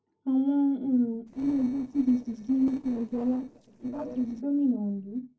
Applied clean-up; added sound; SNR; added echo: neural separator model SepFormer DNS4.